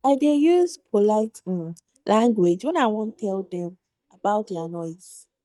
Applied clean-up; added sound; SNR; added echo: neural mask model DeepFilterNet 3.